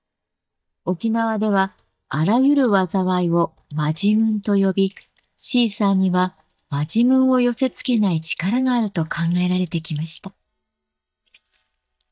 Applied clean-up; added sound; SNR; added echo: neural mask model DeepFilterNet 3.